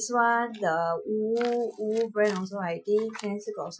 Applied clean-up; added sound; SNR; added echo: classical method Wiener filter.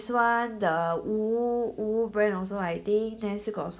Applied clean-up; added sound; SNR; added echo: none; none; none; none.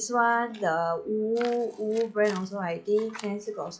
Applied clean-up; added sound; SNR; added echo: classical method log-MMSE.